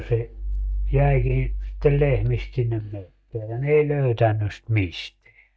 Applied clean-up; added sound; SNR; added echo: neural mask model DeepFilterNet 3.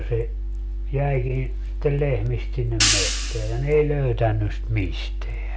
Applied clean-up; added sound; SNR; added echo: none; Hi-hat; 3 dB; none.